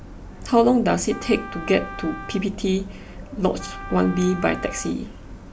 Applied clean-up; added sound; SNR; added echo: none; Wind instrument, woodwind instrument; 16 dB; none.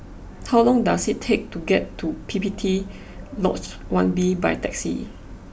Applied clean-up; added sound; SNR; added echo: none; none; none; none.